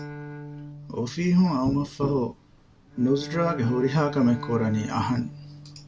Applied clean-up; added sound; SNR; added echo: none; Bowed string instrument; 13 dB; none.